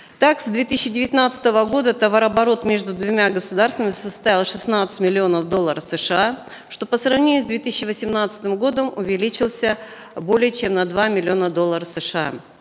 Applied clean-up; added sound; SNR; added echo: none; none; none; none.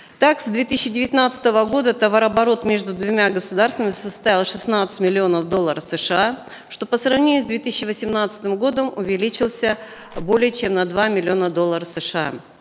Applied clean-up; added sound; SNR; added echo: none; Crushing; 17 dB; none.